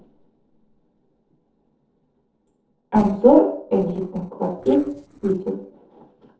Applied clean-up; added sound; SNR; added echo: neural separator model SepFormer DNS4.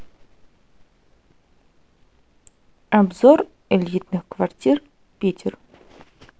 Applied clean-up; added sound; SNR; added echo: none; none; none; none.